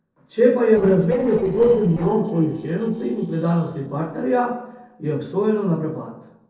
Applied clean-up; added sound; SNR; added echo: neural separator model SepFormer DNS4.